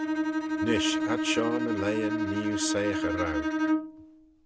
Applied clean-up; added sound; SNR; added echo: none; Bowed string instrument; -4 dB; none.